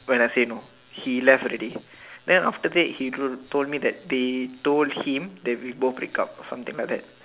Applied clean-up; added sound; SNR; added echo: none; none; none; none.